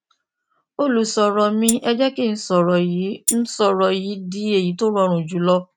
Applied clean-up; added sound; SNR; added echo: neural mask model RNNoise.